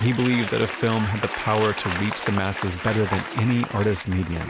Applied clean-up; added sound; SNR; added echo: none; Applause / Crowd; 8 dB; none.